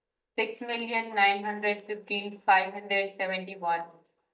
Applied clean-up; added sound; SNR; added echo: neural mask model DeepFilterNet 3.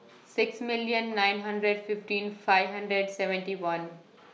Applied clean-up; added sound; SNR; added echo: none; none; none; none.